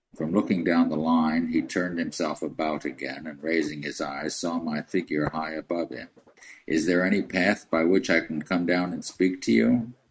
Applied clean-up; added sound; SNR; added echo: neural mask model RNNoise.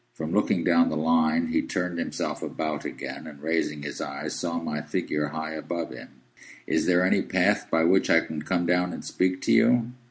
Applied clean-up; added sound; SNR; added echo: none; none; none; none.